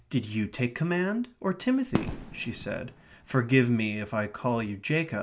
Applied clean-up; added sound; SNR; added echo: none; Fireworks; 10 dB; none.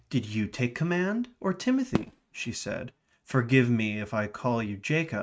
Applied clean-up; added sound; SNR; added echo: neural mask model RNNoise.